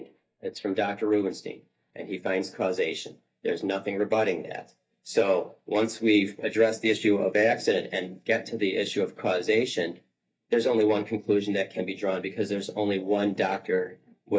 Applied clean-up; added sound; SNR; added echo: neural mask model DeepFilterNet 3.